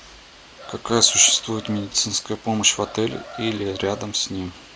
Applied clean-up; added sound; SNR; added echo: none; Chicken, rooster; 18 dB; none.